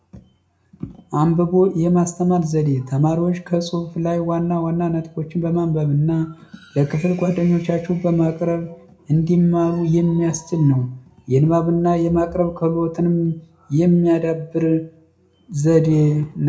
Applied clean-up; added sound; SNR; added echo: none; none; none; reverberation time 0.3 s.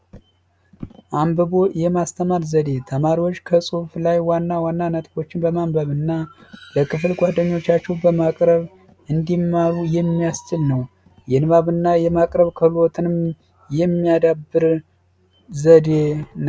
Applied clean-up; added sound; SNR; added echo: none; none; none; none.